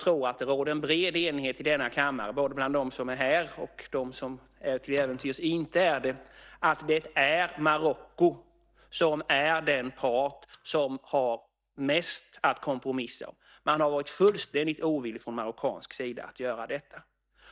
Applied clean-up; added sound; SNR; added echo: neural mask model DeepFilterNet 3.